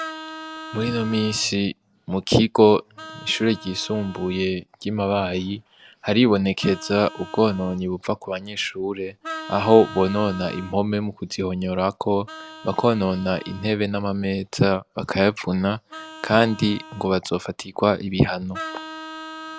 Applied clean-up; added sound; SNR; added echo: none; Vehicle horn, car horn, honking; 17 dB; none.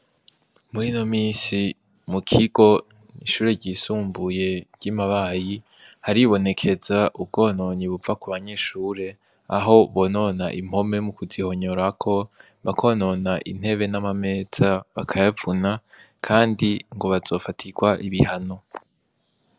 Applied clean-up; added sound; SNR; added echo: none; none; none; none.